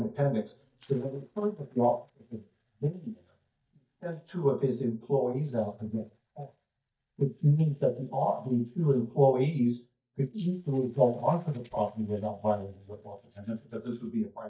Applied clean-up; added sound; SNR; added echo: neural mask model DeepFilterNet 3.